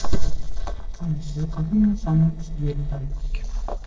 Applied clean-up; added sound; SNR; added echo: neural separator model SepFormer DNS4.